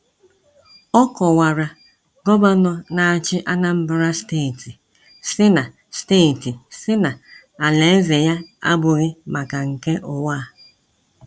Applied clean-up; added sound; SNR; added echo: none; none; none; none.